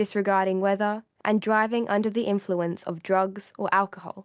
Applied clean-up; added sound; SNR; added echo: none; none; none; none.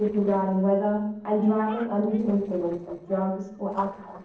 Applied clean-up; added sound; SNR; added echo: neural separator model SepFormer DNS4.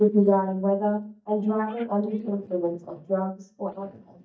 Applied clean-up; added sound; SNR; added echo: neural mask model DeepFilterNet 3.